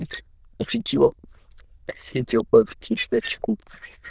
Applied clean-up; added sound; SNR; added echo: neural diffusion model UNIVERSE++.